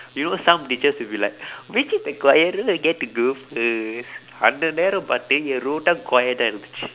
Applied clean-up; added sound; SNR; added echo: none; none; none; none.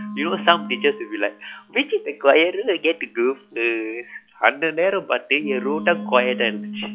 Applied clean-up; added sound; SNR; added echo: classical method log-MMSE.